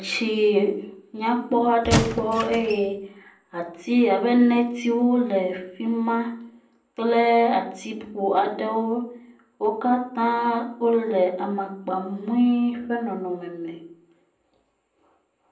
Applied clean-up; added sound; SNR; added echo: none; Squeak / Wood; 3 dB; reverberation time 0.6 s.